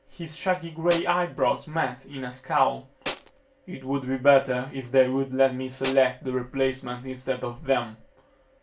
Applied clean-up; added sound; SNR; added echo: none; Tools; 7 dB; reverberation time 0.2 s.